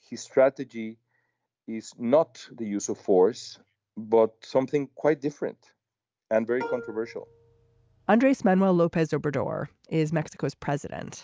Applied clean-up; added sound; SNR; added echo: none; Plucked string instrument; 14 dB; none.